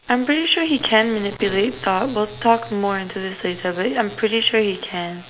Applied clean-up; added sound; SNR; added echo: none; none; none; none.